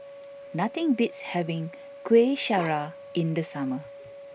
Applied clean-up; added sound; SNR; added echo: none; Bark; 16 dB; none.